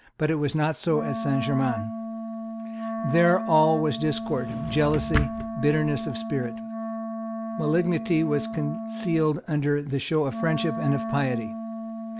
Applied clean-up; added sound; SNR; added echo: none; Drawer open or close + Wind instrument, woodwind instrument; 6 dB; none.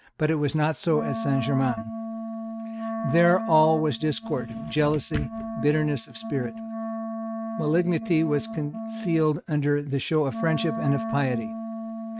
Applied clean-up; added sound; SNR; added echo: neural mask model RNNoise.